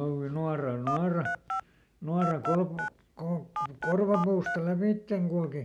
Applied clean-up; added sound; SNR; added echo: none; Telephone; 6 dB; none.